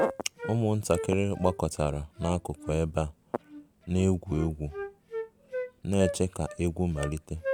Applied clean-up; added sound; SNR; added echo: none; Wind instrument, woodwind instrument; 9 dB; none.